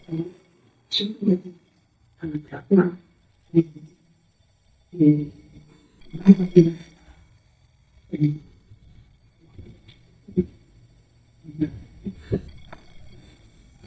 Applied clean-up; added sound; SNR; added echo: neural mask model DeepFilterNet 3.